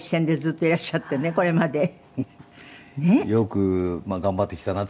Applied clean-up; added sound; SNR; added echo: none; none; none; none.